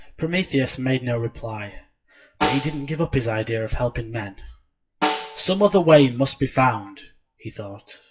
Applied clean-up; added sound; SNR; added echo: classical method WPE with log-MMSE.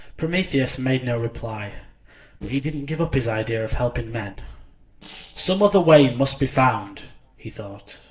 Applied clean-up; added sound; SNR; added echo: neural separator model SepFormer DNS4.